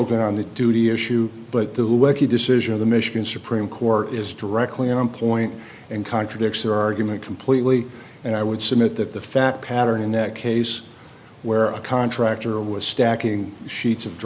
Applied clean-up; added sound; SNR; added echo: none; none; none; none.